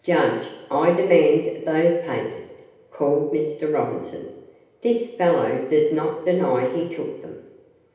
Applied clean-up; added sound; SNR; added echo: none; none; none; reverberation time 0.9 s.